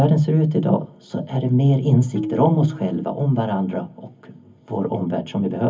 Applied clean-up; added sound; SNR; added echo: none; Tabla; 13 dB; reverberation time 0.3 s.